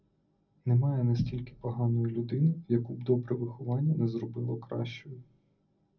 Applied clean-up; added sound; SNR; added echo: none; none; none; reverberation time 0.4 s.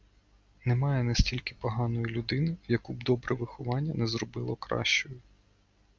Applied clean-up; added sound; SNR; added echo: none; none; none; none.